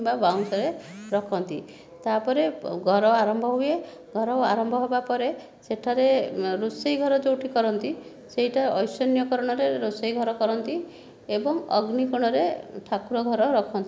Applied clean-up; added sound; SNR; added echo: none; none; none; none.